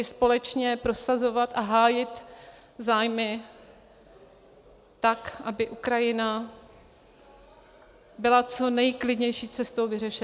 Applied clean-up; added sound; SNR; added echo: none; none; none; none.